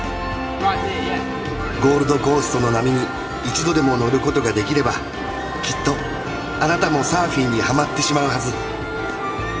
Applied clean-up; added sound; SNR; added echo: none; Piano; 18 dB; reverberation time 1.8 s.